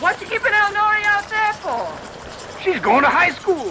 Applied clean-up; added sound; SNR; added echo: none; Domestic sounds, home sounds + Fill (with liquid); 18 dB; none.